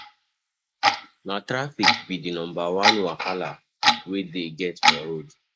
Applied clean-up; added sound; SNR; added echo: neural mask model Resemble Enhance denoiser.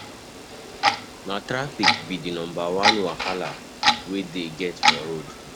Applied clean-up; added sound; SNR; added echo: none; Clock; -4 dB; none.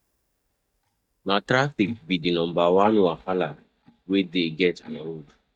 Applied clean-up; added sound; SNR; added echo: neural mask model DeepFilterNet 3.